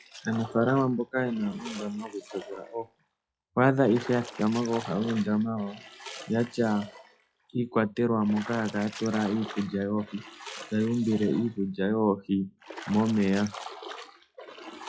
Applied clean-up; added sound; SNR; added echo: classical method log-MMSE.